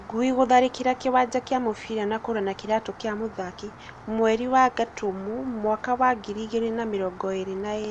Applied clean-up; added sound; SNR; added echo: none; Rain; 20 dB; none.